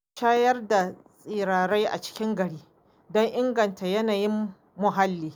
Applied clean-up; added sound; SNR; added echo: none; none; none; none.